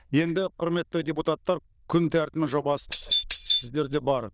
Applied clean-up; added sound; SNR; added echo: neural diffusion model UNIVERSE++.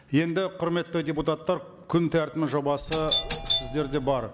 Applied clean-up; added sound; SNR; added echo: none; Doorbell; -2 dB; none.